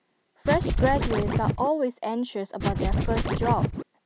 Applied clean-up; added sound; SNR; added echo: none; Scratching (performance technique); -3 dB; none.